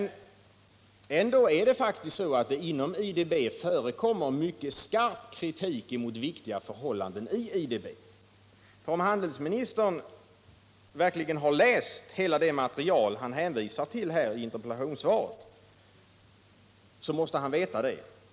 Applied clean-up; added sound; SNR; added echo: none; none; none; none.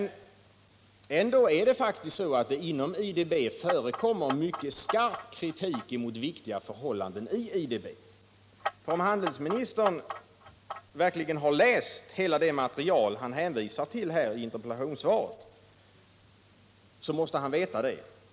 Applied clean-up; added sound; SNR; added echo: none; Clock; 9 dB; none.